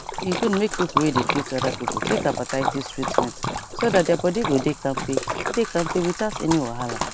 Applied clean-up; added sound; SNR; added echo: none; Splash, splatter; 3 dB; none.